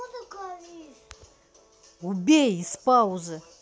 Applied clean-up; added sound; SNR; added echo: none; none; none; none.